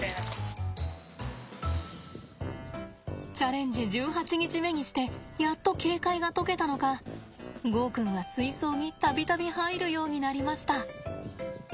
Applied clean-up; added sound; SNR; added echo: none; none; none; none.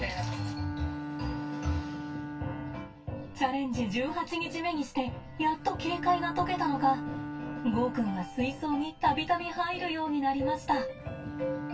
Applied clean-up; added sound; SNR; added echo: none; Bowed string instrument; 9 dB; reverberation time 0.1 s.